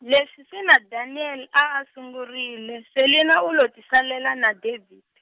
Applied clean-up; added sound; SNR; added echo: none; none; none; none.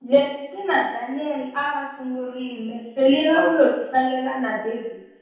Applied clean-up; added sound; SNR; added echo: none; none; none; reverberation time 0.8 s.